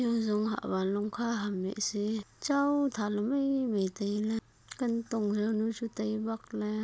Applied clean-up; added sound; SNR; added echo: none; none; none; none.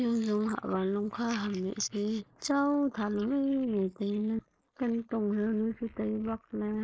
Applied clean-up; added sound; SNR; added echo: neural mask model Resemble Enhance denoiser.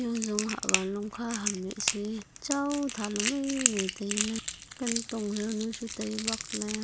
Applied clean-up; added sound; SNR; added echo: none; Crackle; 1 dB; none.